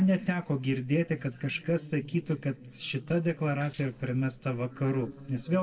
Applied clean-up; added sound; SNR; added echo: neural separator model SepFormer DNS4.